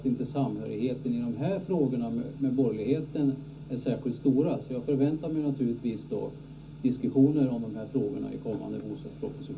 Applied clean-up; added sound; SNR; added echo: none; none; none; reverberation time 0.3 s.